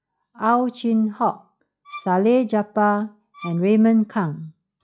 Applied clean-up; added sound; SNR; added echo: classical method log-MMSE.